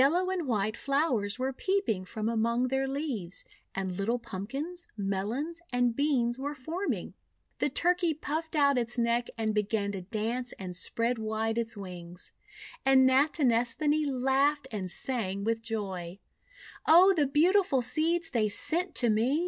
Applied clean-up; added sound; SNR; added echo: none; none; none; none.